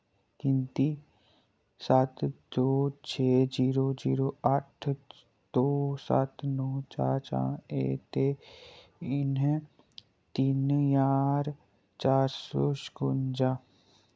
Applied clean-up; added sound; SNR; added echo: none; none; none; none.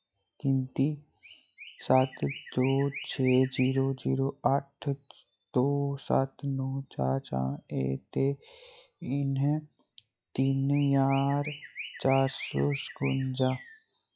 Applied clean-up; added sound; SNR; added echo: classical method log-MMSE.